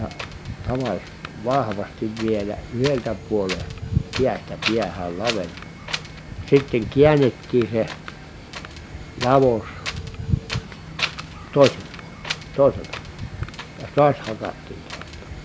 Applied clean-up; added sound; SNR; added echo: none; Wind; 8 dB; none.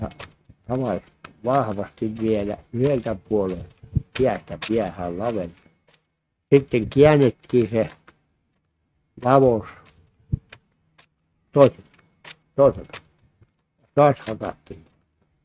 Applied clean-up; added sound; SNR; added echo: neural mask model RNNoise.